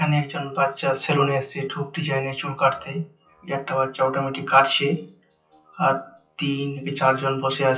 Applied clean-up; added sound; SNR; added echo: classical method WPE with log-MMSE.